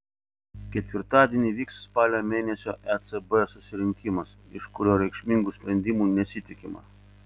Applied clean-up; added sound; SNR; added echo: none; none; none; none.